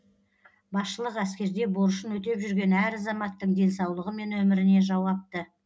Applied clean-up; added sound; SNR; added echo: none; none; none; none.